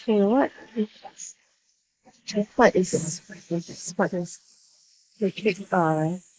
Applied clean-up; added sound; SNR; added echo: neural mask model Resemble Enhance denoiser.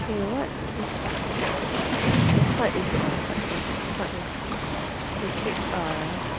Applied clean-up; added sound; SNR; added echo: none; Waves, surf; -1 dB; none.